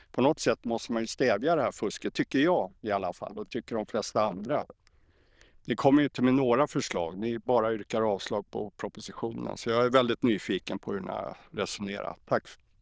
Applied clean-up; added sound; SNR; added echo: neural diffusion model UNIVERSE++.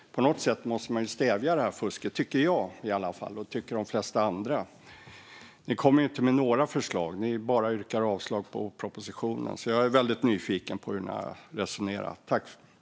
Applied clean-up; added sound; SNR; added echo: none; none; none; none.